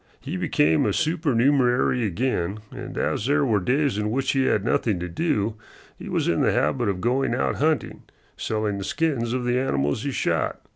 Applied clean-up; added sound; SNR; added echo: none; none; none; none.